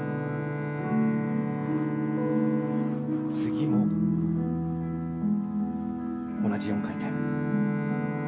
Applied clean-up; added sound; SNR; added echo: none; Bowed string instrument; 7 dB; reverberation time 0.2 s.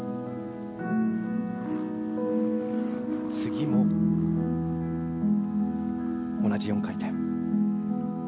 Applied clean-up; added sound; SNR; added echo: none; none; none; none.